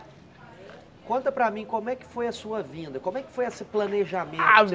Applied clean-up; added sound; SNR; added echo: none; none; none; none.